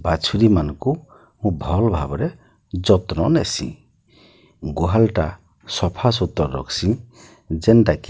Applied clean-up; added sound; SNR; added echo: none; none; none; none.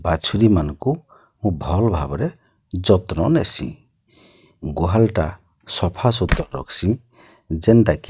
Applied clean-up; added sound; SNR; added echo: neural mask model RNNoise.